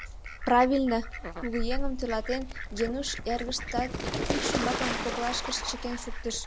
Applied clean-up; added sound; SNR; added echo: none; Fowl; 2 dB; none.